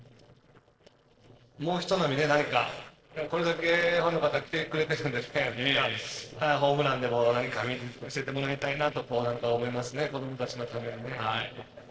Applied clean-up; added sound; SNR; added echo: neural separator model SepFormer DNS4.